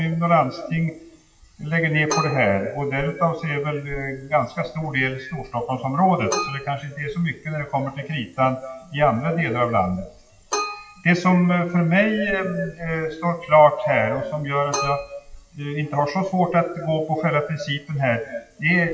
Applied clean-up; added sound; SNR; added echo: classical method WPE with log-MMSE.